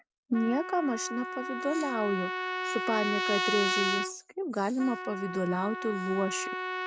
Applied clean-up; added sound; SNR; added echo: none; Trumpet; 3 dB; none.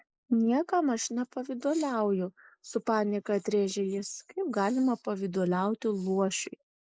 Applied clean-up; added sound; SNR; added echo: neural mask model Resemble Enhance denoiser.